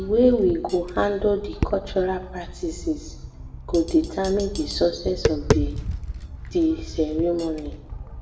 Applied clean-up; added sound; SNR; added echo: none; Tap; 6 dB; reverberation time 0.6 s.